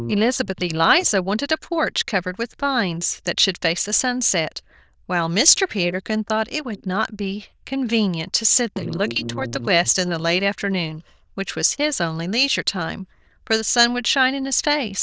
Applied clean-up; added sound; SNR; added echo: neural diffusion model UNIVERSE++.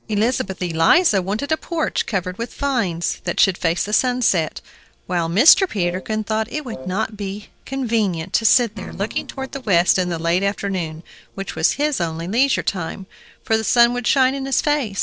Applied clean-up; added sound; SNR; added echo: neural separator model SepFormer DNS4.